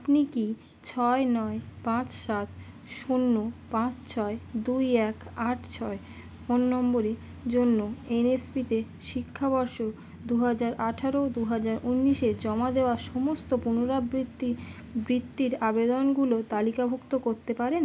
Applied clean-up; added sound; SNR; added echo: none; none; none; none.